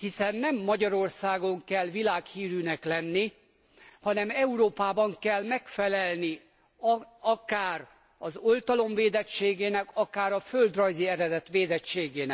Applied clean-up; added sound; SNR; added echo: none; none; none; none.